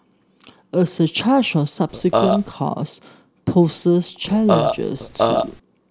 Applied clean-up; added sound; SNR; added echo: none; Burping, eructation; 0 dB; none.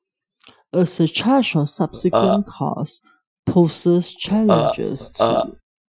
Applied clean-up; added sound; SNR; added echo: classical method Wiener filter.